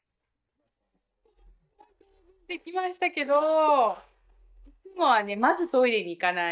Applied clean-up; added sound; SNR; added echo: neural mask model DeepFilterNet 3.